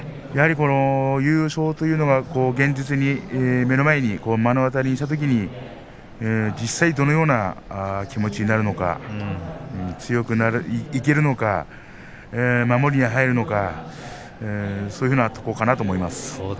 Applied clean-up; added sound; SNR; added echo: none; none; none; none.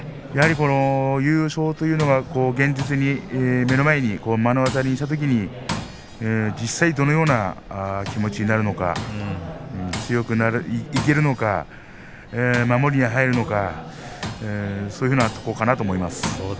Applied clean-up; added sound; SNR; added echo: none; Tools; 14 dB; none.